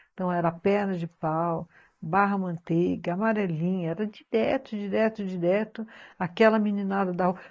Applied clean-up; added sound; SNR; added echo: neural mask model Resemble Enhance denoiser.